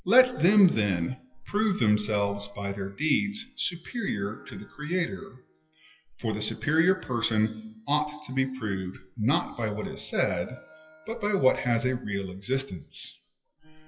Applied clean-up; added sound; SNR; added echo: classical method WPE with log-MMSE.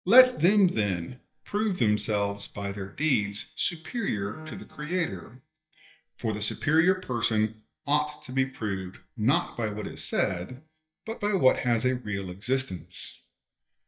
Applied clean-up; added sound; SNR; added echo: neural mask model DeepFilterNet 3.